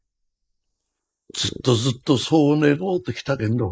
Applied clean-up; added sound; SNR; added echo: neural mask model Resemble Enhance denoiser.